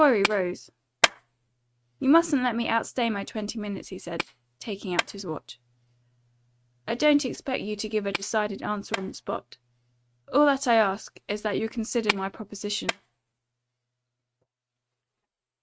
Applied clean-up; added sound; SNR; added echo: neural mask model RNNoise.